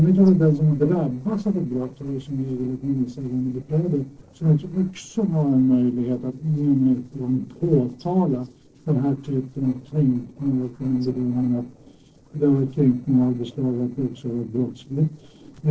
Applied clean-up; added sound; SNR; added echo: neural separator model SepFormer DNS4.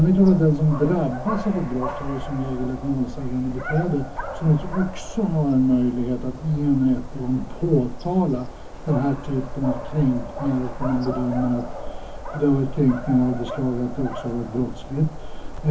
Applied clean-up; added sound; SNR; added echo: none; Dog; 8 dB; reverberation time 0.3 s.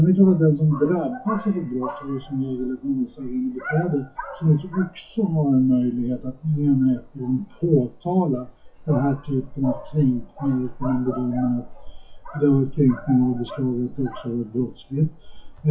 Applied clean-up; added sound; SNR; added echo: classical method WPE with log-MMSE.